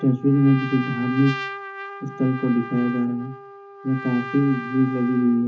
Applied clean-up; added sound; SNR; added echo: none; Trumpet; 12 dB; reverberation time 0.3 s.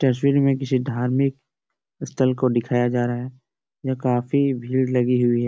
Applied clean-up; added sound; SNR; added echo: none; none; none; none.